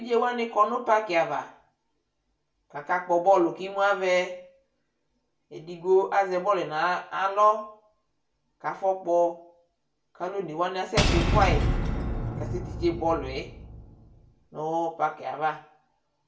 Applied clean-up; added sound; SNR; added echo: none; Shatter / Boom; 0 dB; reverberation time 0.2 s.